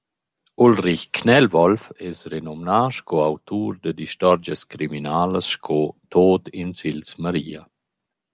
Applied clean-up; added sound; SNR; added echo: none; none; none; none.